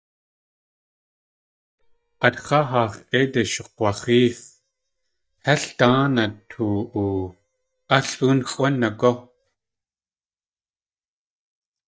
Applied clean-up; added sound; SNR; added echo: neural mask model DeepFilterNet 3.